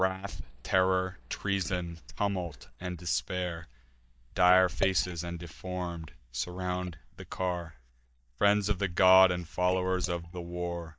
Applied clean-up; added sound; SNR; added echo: neural mask model DeepFilterNet 3.